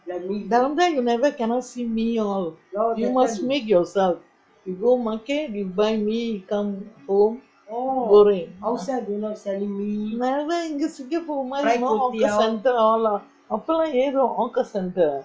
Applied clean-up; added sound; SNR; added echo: classical method log-MMSE.